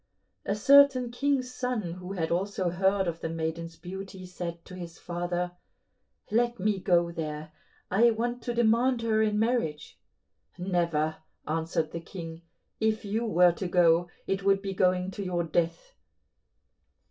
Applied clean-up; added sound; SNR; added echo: none; none; none; reverberation time 0.2 s.